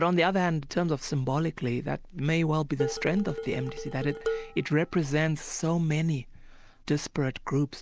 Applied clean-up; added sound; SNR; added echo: none; Dishes, pots, and pans; 8 dB; none.